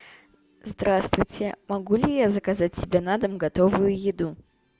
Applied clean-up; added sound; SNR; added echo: none; none; none; none.